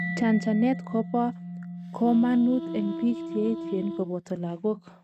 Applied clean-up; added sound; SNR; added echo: neural mask model RNNoise.